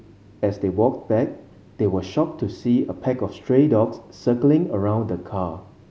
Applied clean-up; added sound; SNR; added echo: none; none; none; none.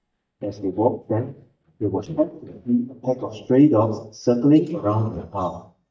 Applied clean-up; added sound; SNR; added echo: neural mask model DeepFilterNet 3.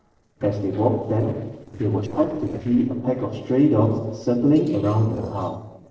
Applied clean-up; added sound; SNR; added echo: neural separator model SepFormer DNS4.